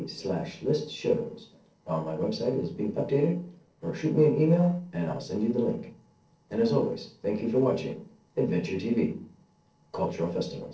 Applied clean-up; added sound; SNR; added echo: neural separator model SepFormer DNS4.